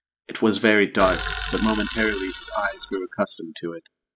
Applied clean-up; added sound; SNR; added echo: classical method spectral subtraction.